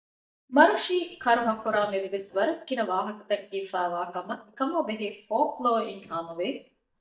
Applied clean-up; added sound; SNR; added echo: neural mask model DeepFilterNet 3.